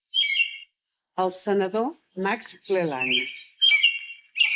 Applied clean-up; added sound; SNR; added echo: neural mask model Resemble Enhance denoiser.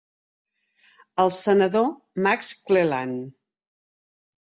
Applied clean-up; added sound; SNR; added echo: none; none; none; none.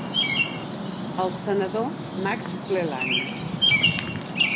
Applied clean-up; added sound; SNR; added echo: none; Bird vocalization, bird call, bird song; -5 dB; none.